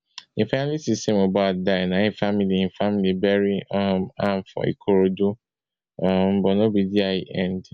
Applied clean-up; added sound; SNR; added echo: none; none; none; none.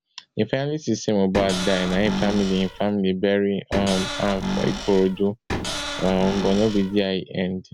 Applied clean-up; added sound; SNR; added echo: none; Cupboard open or close / Door; 6 dB; none.